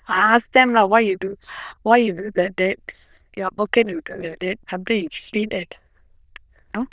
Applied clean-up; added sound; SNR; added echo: neural diffusion model UNIVERSE++.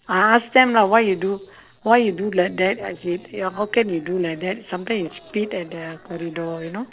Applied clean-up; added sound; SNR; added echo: neural separator model SepFormer DNS4.